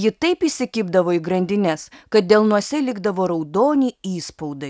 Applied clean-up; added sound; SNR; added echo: none; none; none; none.